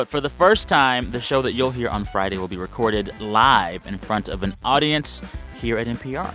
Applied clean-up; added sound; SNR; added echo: none; none; none; none.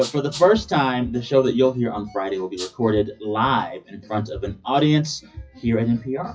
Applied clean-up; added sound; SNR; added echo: classical method WPE with log-MMSE.